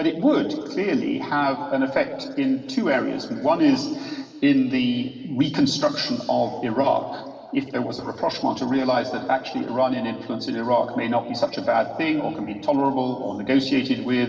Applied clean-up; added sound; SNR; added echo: none; none; none; reverberation time 2.1 s.